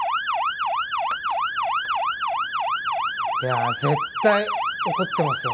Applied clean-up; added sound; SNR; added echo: none; Motor vehicle (road) / Siren; -4 dB; none.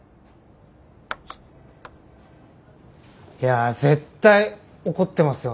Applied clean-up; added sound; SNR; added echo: none; none; none; none.